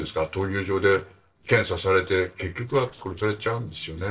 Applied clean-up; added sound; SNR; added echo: neural separator model SepFormer DNS4.